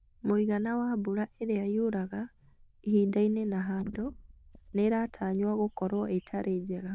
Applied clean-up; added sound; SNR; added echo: neural diffusion model UNIVERSE++.